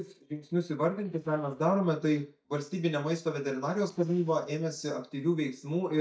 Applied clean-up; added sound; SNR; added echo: neural mask model DeepFilterNet 3.